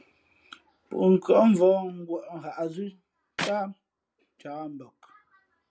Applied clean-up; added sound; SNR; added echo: none; Clapping; 11 dB; none.